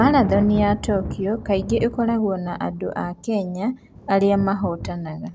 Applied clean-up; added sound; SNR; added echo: none; Thunder; 10 dB; none.